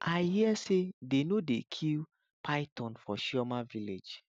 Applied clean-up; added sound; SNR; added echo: none; none; none; none.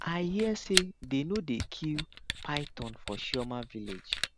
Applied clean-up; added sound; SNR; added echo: none; Camera; 3 dB; none.